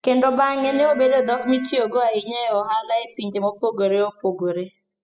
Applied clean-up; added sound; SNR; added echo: classical method spectral subtraction.